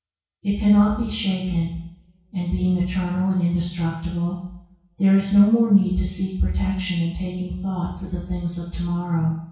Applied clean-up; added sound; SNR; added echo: none; none; none; reverberation time 0.6 s.